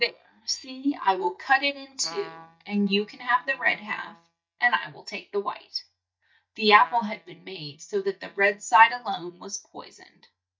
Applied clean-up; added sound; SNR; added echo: neural mask model DeepFilterNet 3.